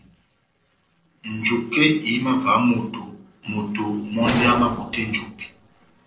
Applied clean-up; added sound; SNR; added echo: neural separator model SepFormer DNS4.